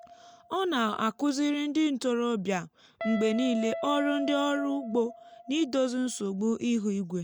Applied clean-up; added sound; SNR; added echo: none; Guitar; 12 dB; none.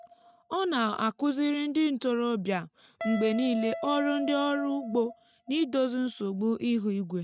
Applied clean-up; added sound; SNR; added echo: neural mask model RNNoise.